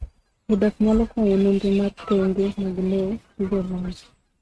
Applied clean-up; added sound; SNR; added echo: neural mask model RNNoise.